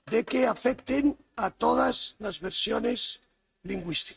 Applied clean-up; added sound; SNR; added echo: neural mask model RNNoise.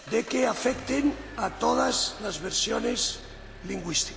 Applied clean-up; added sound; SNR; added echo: none; Engine; 15 dB; none.